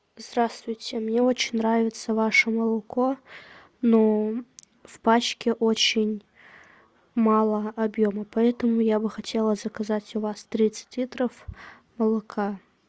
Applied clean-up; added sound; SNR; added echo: none; none; none; none.